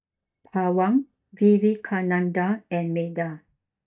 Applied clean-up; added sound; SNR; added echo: neural mask model DeepFilterNet 3.